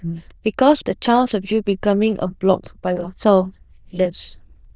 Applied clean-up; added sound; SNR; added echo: neural diffusion model UNIVERSE++.